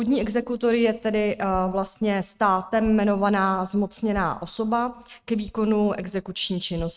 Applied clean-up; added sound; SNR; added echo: neural mask model RNNoise.